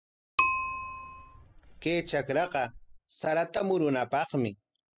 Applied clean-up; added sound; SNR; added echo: classical method spectral subtraction.